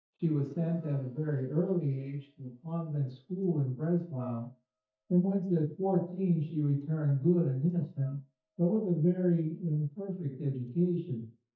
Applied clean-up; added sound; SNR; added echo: neural mask model DeepFilterNet 3.